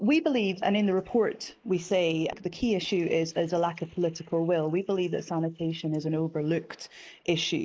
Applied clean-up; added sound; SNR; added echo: neural mask model Resemble Enhance denoiser.